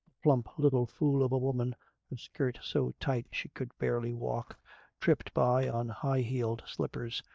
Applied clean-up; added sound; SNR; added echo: neural mask model DeepFilterNet 3.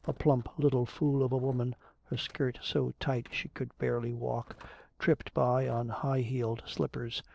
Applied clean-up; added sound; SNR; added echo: neural separator model SepFormer DNS4.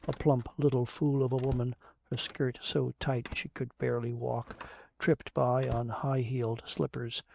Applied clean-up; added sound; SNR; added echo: neural mask model RNNoise.